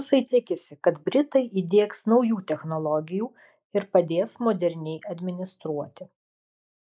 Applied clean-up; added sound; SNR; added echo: neural mask model Resemble Enhance denoiser.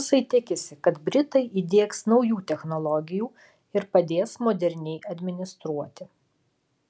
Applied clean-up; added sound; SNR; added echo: none; none; none; none.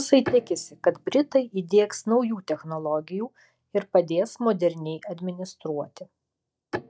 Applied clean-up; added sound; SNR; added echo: neural mask model DeepFilterNet 3.